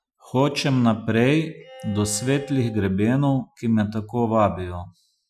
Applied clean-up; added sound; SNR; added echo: classical method Wiener filter.